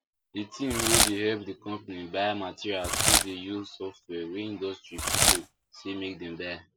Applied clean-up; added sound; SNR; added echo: none; Packing tape, duct tape / Tearing; -4 dB; none.